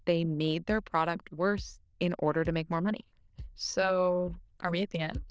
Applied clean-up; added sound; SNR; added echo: neural diffusion model UNIVERSE++.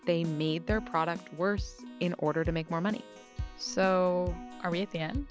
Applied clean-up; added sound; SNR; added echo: none; Keyboard (musical); 10 dB; none.